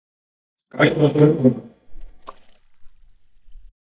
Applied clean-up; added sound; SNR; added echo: neural mask model DeepFilterNet 3.